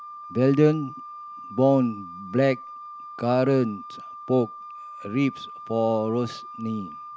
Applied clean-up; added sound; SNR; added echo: none; Wind instrument, woodwind instrument; 15 dB; none.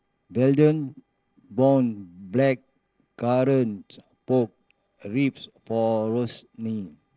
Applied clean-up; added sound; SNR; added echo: neural separator model SepFormer DNS4.